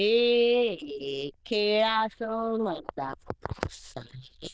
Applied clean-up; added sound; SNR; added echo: neural diffusion model UNIVERSE++.